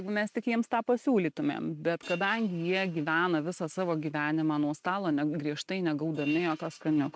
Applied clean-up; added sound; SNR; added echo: neural mask model RNNoise.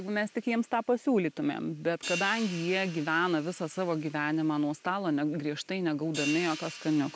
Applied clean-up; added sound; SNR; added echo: none; Hi-hat; 14 dB; none.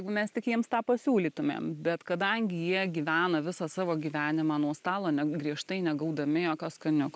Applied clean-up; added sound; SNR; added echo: none; none; none; none.